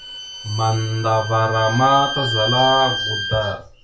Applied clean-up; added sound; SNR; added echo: none; Bowed string instrument; 6 dB; reverberation time 0.2 s.